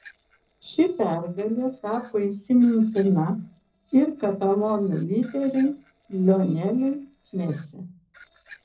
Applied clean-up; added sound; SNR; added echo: neural separator model SepFormer DNS4.